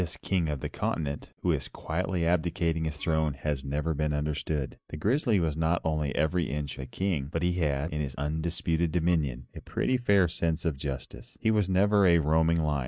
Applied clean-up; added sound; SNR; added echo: neural mask model DeepFilterNet 3.